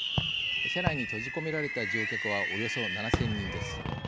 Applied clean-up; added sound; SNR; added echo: none; Fireworks; -4 dB; none.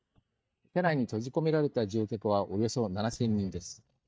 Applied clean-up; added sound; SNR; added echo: neural mask model DeepFilterNet 3.